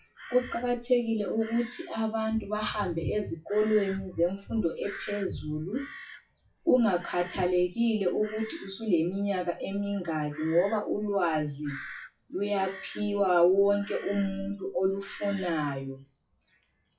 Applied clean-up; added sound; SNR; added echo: classical method WPE with log-MMSE.